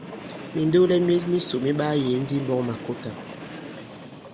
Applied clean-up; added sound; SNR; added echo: none; Train; 13 dB; none.